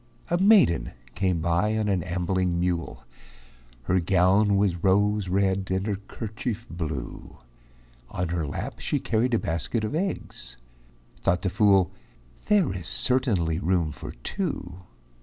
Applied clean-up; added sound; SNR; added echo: none; none; none; none.